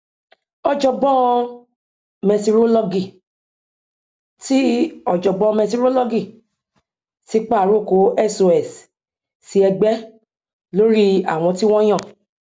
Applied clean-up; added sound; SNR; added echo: none; none; none; none.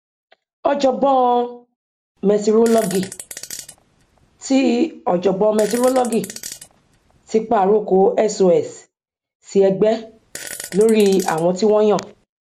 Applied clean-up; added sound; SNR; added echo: none; Fart; 18 dB; none.